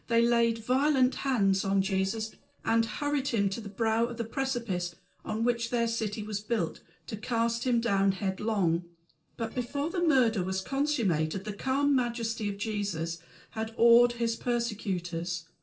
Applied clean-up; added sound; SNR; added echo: neural separator model SepFormer DNS4.